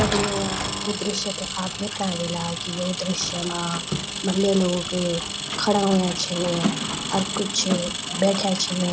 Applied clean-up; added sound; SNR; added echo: none; Engine; 3 dB; none.